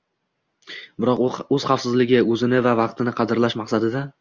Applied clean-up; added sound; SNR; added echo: none; none; none; none.